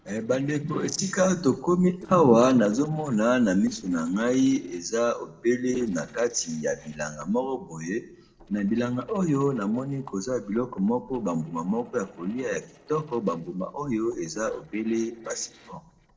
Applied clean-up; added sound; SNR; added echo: neural separator model SepFormer DNS4.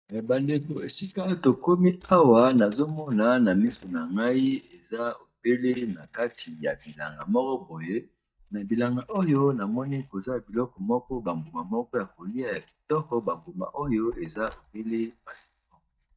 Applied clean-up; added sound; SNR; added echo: neural mask model DeepFilterNet 3.